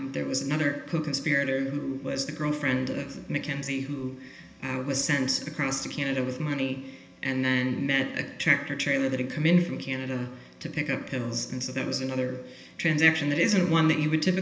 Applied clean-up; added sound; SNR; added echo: none; none; none; reverberation time 0.8 s.